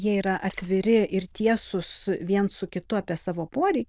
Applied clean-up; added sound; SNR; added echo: neural diffusion model UNIVERSE++.